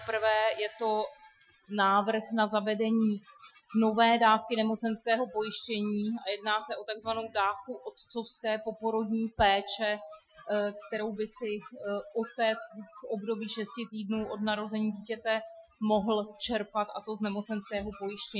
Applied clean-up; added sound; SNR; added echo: classical method Wiener filter.